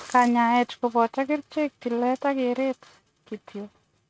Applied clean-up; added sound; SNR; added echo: neural mask model RNNoise.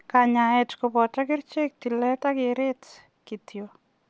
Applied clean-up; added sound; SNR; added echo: none; none; none; none.